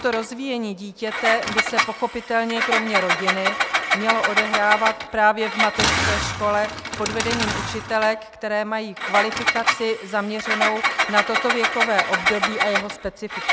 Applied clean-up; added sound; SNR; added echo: none; Engine; 0 dB; none.